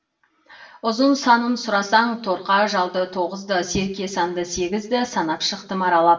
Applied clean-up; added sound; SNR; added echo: none; none; none; reverberation time 0.6 s.